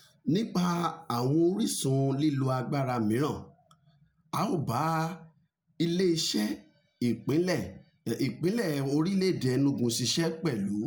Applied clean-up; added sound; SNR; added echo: none; none; none; none.